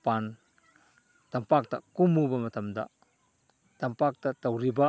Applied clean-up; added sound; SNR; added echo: none; none; none; none.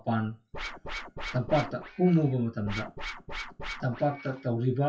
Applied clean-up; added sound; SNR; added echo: classical method WPE with log-MMSE.